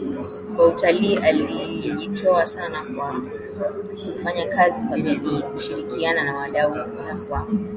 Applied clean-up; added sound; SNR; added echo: none; Wind instrument, woodwind instrument; 13 dB; none.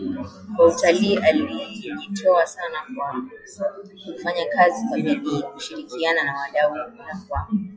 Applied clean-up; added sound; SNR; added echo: classical method log-MMSE.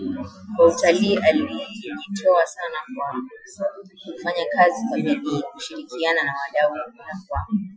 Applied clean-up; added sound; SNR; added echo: classical method Wiener filter.